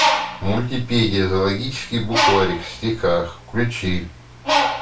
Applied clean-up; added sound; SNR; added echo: none; Bird; 3 dB; reverberation time 0.2 s.